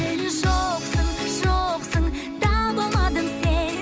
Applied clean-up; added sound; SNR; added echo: none; none; none; none.